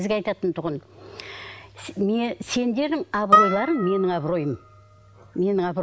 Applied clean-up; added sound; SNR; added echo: none; Harp; -2 dB; none.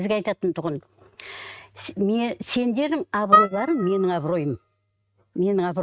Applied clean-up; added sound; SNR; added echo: neural mask model RNNoise.